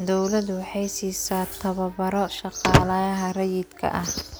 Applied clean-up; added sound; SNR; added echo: none; Slam / Wood; 0 dB; none.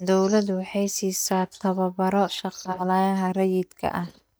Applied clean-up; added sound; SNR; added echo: neural mask model DeepFilterNet 3.